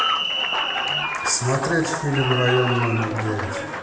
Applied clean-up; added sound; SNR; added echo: none; Applause; 2 dB; reverberation time 1.4 s.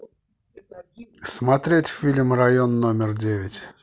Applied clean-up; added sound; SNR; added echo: none; none; none; none.